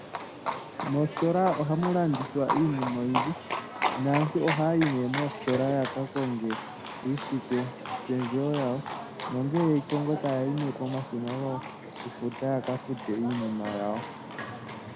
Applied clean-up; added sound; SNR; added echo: none; Livestock, farm animals, working animals; 6 dB; none.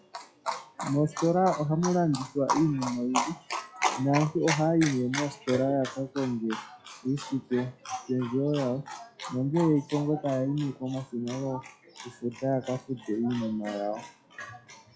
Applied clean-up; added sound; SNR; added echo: classical method log-MMSE.